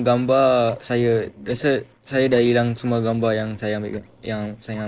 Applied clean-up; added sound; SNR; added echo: neural separator model SepFormer DNS4.